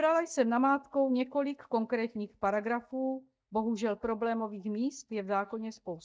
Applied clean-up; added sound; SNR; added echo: neural mask model DeepFilterNet 3.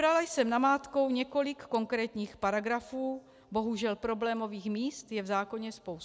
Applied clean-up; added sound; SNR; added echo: none; none; none; none.